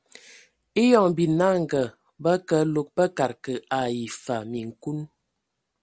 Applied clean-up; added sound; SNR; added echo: none; none; none; none.